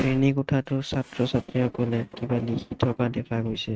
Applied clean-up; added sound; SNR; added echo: neural mask model RNNoise.